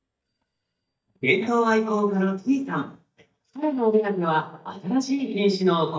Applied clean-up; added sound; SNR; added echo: neural mask model DeepFilterNet 3.